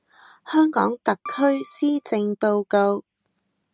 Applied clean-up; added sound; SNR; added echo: none; Piano; 17 dB; none.